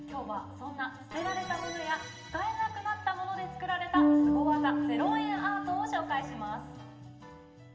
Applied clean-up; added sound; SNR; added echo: none; Bass guitar; -1 dB; reverberation time 1.2 s.